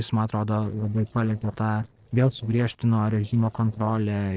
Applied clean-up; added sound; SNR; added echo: neural separator model SepFormer DNS4.